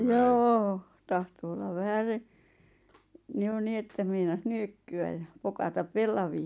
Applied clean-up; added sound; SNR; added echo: none; none; none; none.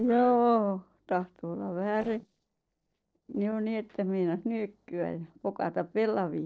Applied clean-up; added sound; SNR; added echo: neural separator model SepFormer DNS4.